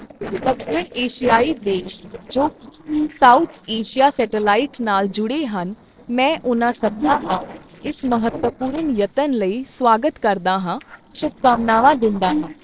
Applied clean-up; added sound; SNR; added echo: neural separator model SepFormer DNS4.